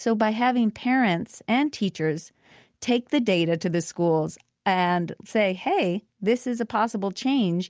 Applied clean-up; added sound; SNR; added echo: none; none; none; none.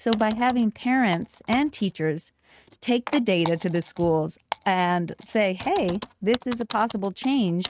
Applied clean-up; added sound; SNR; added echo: neural mask model RNNoise.